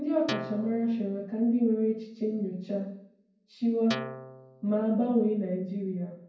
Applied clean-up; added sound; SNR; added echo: none; Guitar; 11 dB; reverberation time 0.9 s.